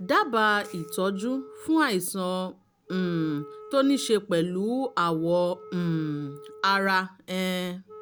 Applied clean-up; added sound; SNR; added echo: none; Wind instrument, woodwind instrument; 20 dB; none.